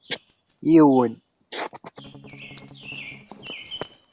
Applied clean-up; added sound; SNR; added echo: none; Strum + Bird vocalization, bird call, bird song; 19 dB; none.